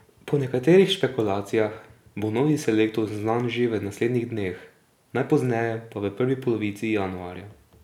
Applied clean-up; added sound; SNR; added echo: none; none; none; none.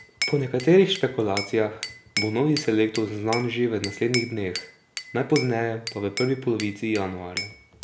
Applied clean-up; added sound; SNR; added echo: none; Glass / Bell; 10 dB; none.